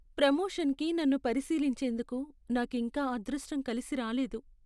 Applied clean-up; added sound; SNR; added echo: none; none; none; none.